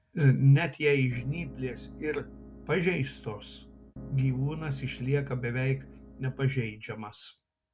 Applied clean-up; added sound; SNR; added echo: none; Piano; 16 dB; none.